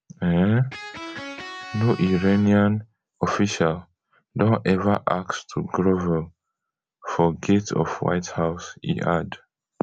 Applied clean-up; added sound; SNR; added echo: none; Electric guitar; 13 dB; none.